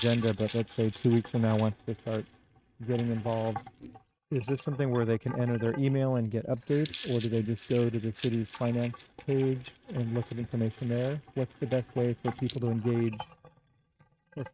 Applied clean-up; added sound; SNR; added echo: neural mask model RNNoise.